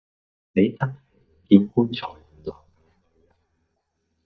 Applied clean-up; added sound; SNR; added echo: neural mask model DeepFilterNet 3.